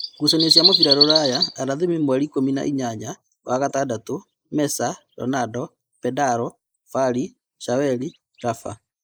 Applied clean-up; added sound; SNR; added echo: neural mask model Resemble Enhance denoiser.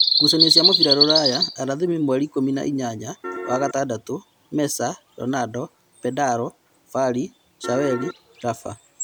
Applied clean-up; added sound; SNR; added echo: none; Bird vocalization, bird call, bird song + Piano; 1 dB; none.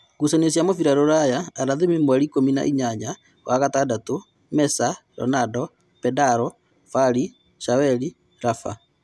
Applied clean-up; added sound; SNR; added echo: none; none; none; none.